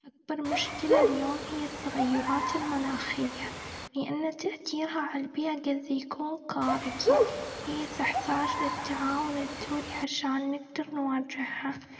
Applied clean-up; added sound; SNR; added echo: none; Bird; -1 dB; reverberation time 1.2 s.